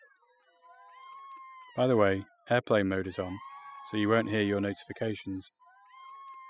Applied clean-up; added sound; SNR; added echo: classical method spectral subtraction.